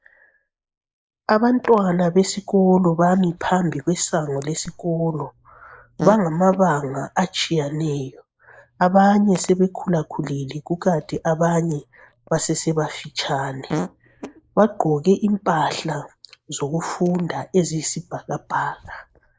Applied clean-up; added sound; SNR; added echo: neural mask model Resemble Enhance denoiser.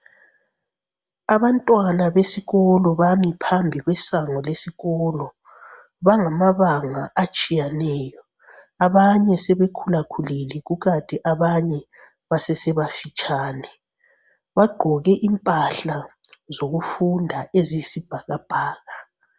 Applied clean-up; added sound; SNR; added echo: none; none; none; none.